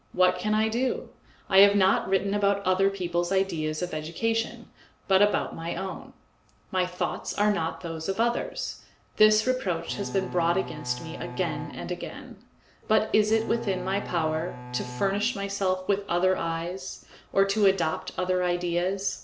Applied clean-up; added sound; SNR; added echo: none; Bowed string instrument; 12 dB; none.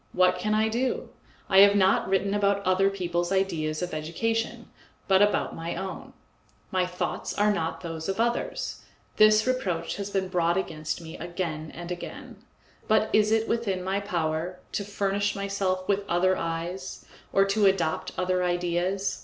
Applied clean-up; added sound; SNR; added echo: none; none; none; none.